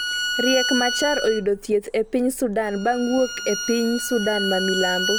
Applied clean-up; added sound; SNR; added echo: none; Bowed string instrument; 5 dB; none.